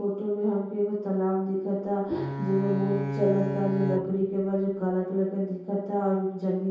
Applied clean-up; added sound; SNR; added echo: none; Bowed string instrument; 6 dB; reverberation time 0.8 s.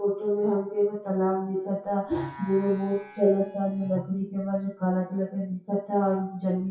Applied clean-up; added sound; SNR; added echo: classical method WPE with log-MMSE.